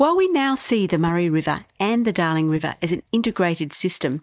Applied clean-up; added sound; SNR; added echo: neural mask model DeepFilterNet 3.